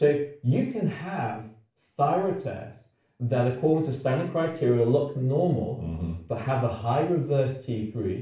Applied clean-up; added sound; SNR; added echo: none; none; none; reverberation time 0.4 s.